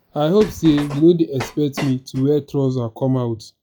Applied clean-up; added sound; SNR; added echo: classical method log-MMSE.